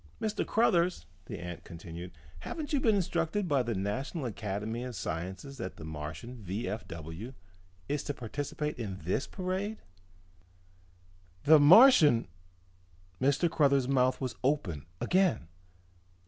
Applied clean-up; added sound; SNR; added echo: none; none; none; none.